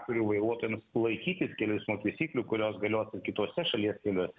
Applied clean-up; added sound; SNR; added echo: none; none; none; none.